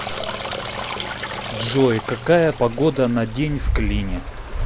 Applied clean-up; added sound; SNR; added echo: none; Stream; 5 dB; none.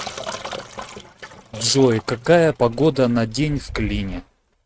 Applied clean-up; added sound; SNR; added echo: neural mask model RNNoise.